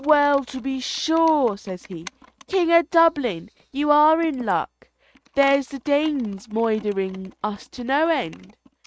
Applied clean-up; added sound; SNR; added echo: neural mask model RNNoise.